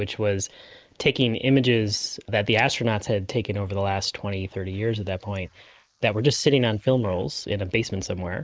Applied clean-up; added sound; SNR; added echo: neural mask model Resemble Enhance denoiser.